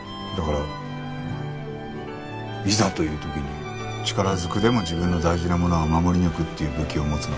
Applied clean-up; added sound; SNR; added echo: none; none; none; none.